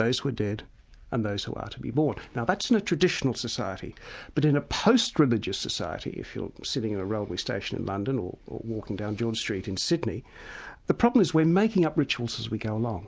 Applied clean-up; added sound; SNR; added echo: none; none; none; none.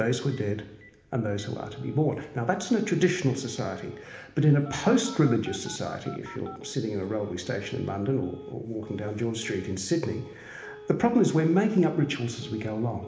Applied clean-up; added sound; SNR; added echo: none; Telephone; 20 dB; reverberation time 1.0 s.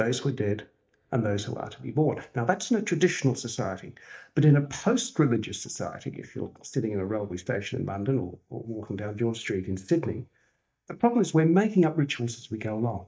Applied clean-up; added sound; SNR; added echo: neural mask model DeepFilterNet 3.